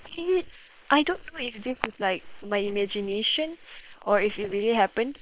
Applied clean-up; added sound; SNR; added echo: neural separator model SepFormer WHAM!.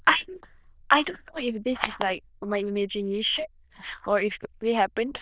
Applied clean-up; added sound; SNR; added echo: neural diffusion model UNIVERSE++.